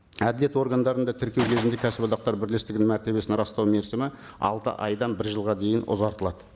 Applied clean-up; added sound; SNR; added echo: none; Gunshot, gunfire; 8 dB; none.